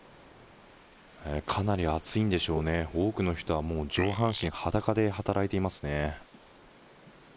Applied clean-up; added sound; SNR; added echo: neural mask model Resemble Enhance denoiser.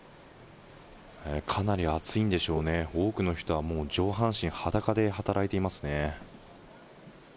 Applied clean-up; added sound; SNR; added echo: none; none; none; none.